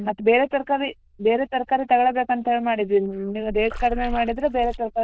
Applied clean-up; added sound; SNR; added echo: neural diffusion model UNIVERSE++.